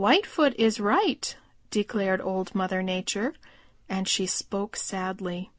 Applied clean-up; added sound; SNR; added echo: none; none; none; none.